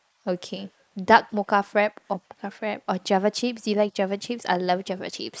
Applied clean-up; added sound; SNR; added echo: neural mask model Resemble Enhance denoiser.